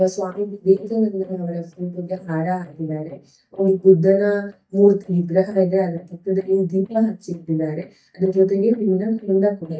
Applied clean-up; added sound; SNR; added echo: neural mask model DeepFilterNet 3.